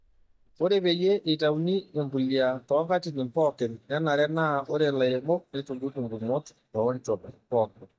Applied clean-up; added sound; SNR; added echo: neural mask model DeepFilterNet 3.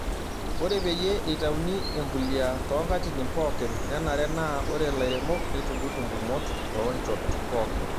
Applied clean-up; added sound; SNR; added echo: none; Bird; 0 dB; none.